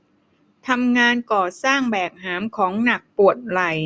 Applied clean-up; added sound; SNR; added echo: none; none; none; none.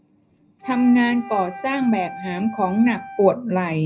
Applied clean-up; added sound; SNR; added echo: none; Wind instrument, woodwind instrument; 15 dB; reverberation time 0.4 s.